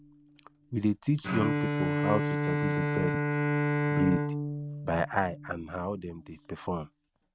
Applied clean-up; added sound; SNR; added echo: neural mask model RNNoise.